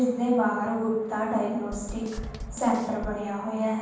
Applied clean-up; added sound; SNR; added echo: none; Drum / Drum kit; 11 dB; reverberation time 1.2 s.